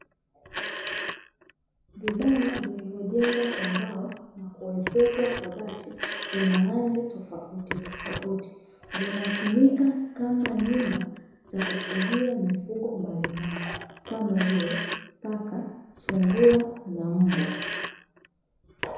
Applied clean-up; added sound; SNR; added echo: none; Telephone; 8 dB; reverberation time 1.0 s.